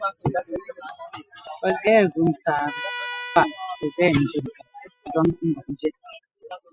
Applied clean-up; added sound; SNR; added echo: classical method spectral subtraction.